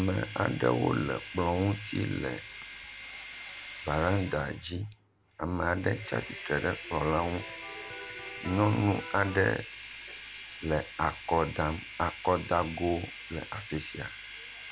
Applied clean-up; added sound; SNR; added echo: none; Train + Electric guitar; 12 dB; none.